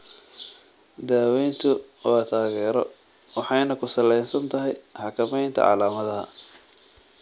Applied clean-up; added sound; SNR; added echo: none; none; none; none.